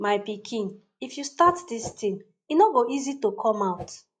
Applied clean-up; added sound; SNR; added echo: classical method log-MMSE.